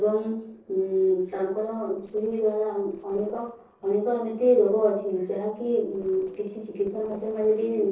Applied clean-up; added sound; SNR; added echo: neural separator model SepFormer DNS4.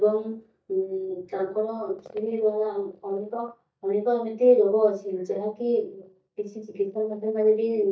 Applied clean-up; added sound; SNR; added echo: neural mask model DeepFilterNet 3.